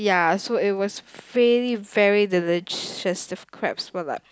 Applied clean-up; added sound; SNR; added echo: none; none; none; none.